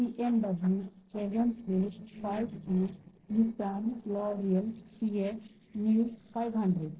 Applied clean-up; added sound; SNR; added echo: neural separator model SepFormer DNS4.